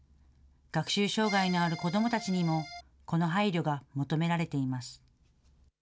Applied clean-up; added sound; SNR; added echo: none; Accordion; 11 dB; none.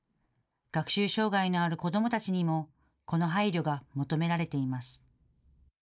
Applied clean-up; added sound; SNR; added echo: neural mask model Resemble Enhance denoiser.